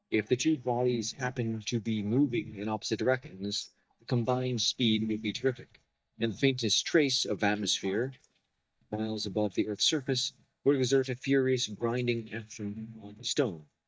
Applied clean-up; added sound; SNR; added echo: neural mask model DeepFilterNet 3.